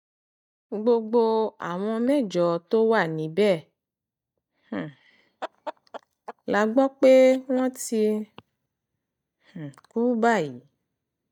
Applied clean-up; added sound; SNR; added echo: neural mask model DeepFilterNet 3.